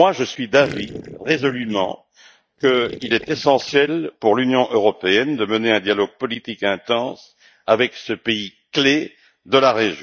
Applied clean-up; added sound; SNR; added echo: neural mask model DeepFilterNet 3.